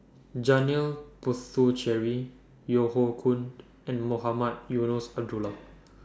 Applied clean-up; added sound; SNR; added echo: none; none; none; none.